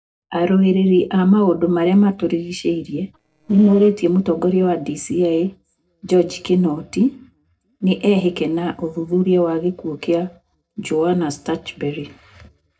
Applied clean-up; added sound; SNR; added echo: neural separator model SepFormer DNS4.